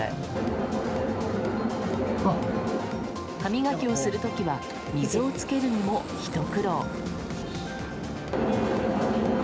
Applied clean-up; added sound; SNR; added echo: none; Aircraft; 12 dB; none.